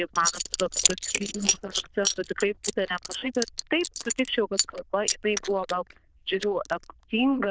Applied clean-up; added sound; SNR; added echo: neural diffusion model UNIVERSE++.